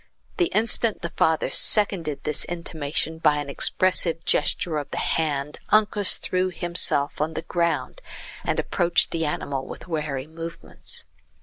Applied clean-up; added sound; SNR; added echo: neural mask model Resemble Enhance denoiser.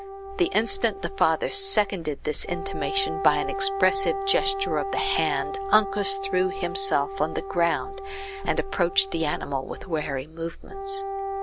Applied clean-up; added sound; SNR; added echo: none; Wind instrument, woodwind instrument; 7 dB; none.